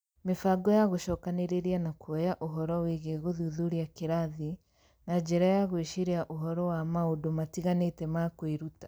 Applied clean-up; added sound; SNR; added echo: none; none; none; none.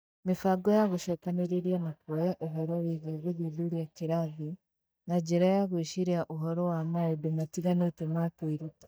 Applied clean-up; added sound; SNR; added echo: neural mask model DeepFilterNet 3.